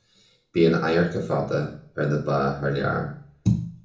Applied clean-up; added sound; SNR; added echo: none; none; none; reverberation time 0.7 s.